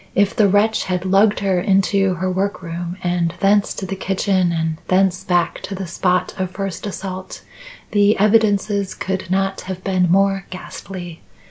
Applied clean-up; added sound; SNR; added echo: none; none; none; none.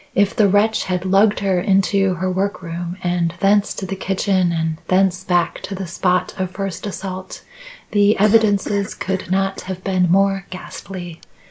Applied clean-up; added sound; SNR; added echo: neural mask model Resemble Enhance denoiser.